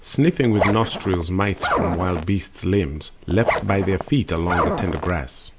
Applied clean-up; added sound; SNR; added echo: none; Zipper (clothing); 4 dB; none.